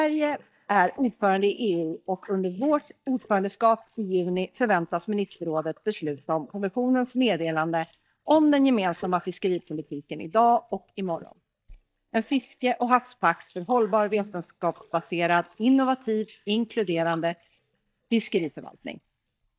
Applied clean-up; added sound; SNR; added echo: neural mask model DeepFilterNet 3.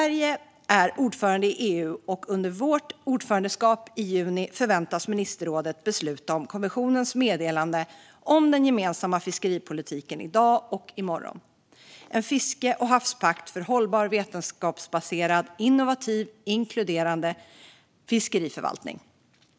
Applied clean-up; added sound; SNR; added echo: none; none; none; none.